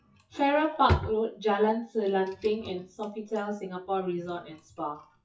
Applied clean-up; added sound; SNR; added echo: classical method WPE with log-MMSE.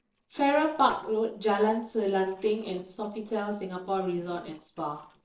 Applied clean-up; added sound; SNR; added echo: neural separator model SepFormer DNS4.